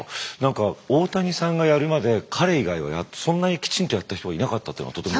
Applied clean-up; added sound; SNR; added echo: none; none; none; none.